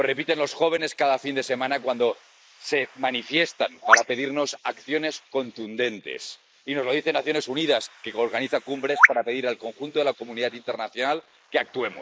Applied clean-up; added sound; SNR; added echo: neural mask model Resemble Enhance denoiser.